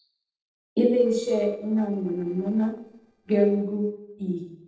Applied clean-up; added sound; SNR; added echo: neural separator model SepFormer DNS4.